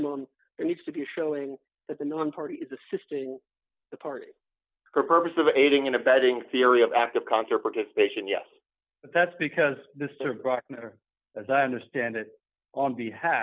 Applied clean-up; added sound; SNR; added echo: none; none; none; none.